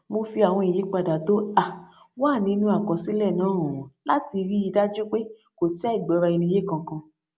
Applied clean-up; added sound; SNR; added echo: none; none; none; none.